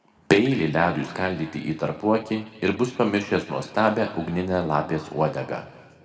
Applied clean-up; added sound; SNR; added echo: none; none; none; reverberation time 2.0 s.